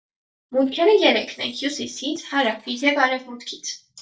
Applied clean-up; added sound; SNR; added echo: neural mask model DeepFilterNet 3.